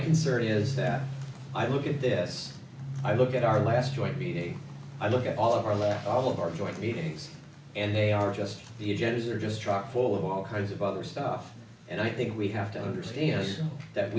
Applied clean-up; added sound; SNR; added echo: none; none; none; none.